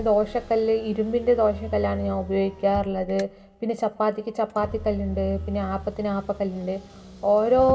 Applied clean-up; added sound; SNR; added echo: none; Motor vehicle (road); 13 dB; reverberation time 1.0 s.